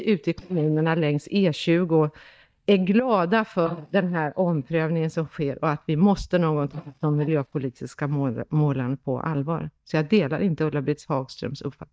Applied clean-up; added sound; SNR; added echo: neural mask model DeepFilterNet 3.